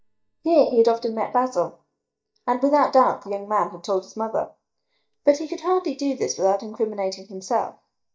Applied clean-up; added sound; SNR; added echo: neural mask model DeepFilterNet 3.